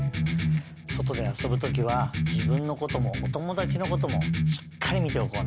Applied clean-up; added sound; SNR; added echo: none; Electric guitar; -4 dB; none.